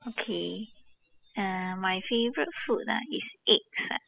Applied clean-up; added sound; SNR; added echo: classical method spectral subtraction.